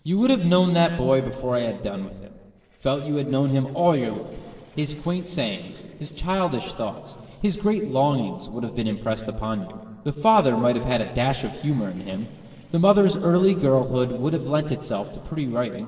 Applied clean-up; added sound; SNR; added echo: neural separator model SepFormer DNS4.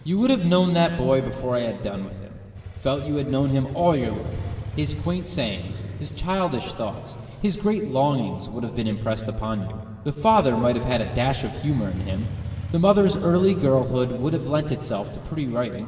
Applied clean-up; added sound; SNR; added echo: none; Motorcycle; 13 dB; reverberation time 2.8 s.